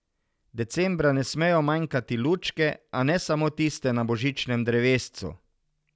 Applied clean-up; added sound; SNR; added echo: none; none; none; none.